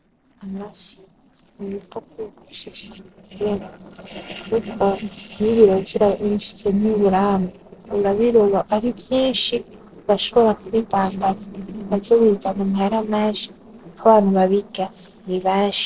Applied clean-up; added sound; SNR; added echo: neural separator model SepFormer DNS4.